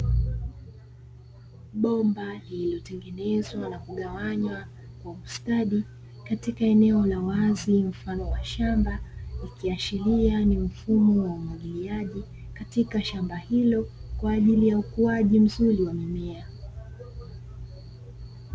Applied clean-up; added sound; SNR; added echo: none; none; none; none.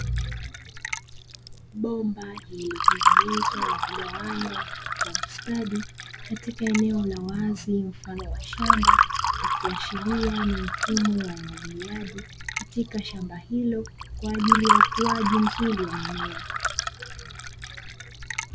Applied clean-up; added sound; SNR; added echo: none; Fill (with liquid) / Water; -2 dB; none.